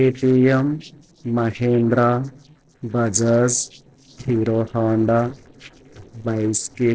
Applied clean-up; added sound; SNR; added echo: neural separator model SepFormer DNS4.